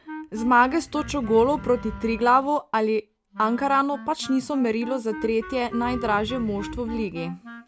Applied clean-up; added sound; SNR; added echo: none; Animal + Wind instrument, woodwind instrument; 14 dB; none.